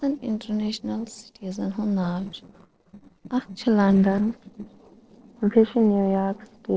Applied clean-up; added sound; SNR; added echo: neural separator model SepFormer DNS4.